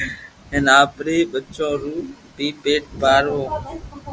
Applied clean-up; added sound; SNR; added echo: none; none; none; none.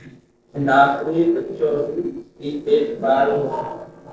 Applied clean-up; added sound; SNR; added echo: neural separator model SepFormer DNS4.